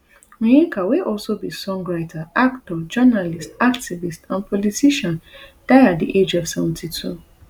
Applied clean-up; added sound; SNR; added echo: none; none; none; none.